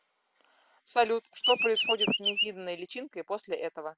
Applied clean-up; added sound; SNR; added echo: none; Chirp, tweet; -4 dB; none.